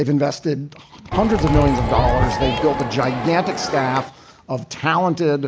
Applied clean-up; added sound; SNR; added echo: none; Crowd; 1 dB; none.